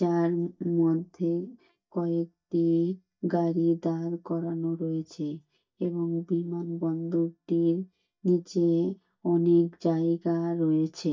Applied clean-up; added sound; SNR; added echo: neural mask model DeepFilterNet 3.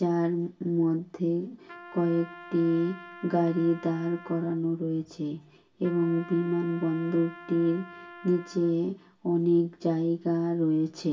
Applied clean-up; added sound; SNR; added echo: none; Trumpet; 19 dB; reverberation time 0.2 s.